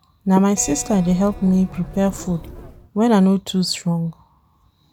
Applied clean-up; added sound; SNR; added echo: none; Keyboard (musical); 15 dB; none.